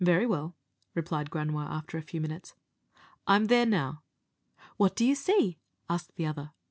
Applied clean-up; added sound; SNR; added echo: none; none; none; none.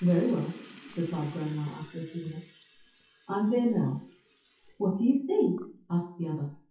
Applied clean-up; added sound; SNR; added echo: classical method WPE with log-MMSE.